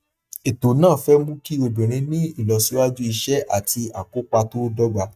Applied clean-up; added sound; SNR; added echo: neural mask model DeepFilterNet 3.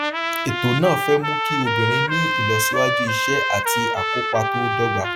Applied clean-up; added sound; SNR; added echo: none; Trumpet; -2 dB; none.